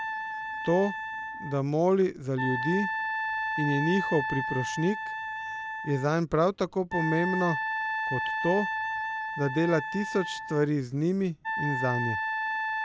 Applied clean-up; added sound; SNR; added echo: none; Wind instrument, woodwind instrument; 3 dB; none.